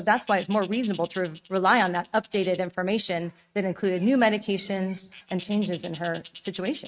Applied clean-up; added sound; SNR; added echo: neural mask model RNNoise.